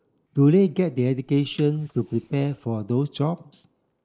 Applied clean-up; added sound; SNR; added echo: neural mask model Resemble Enhance denoiser.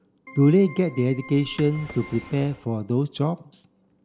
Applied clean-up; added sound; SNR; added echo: none; Drawer open or close + Keyboard (musical); 19 dB; none.